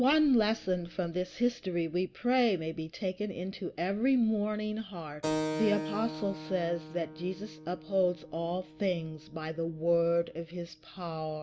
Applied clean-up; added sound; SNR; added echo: none; Keyboard (musical); 12 dB; none.